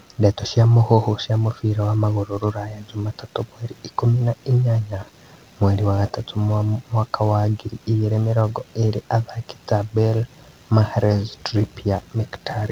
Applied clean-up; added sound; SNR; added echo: none; none; none; none.